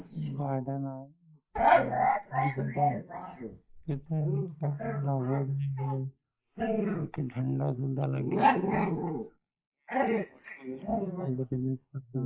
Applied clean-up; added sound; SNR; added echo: neural mask model Resemble Enhance denoiser.